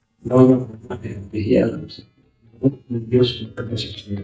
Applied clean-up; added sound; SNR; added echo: neural mask model DeepFilterNet 3.